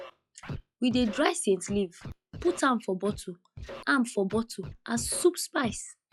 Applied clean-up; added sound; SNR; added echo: classical method log-MMSE.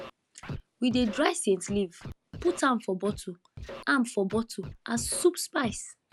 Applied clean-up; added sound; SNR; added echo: none; Scratching (performance technique); 15 dB; none.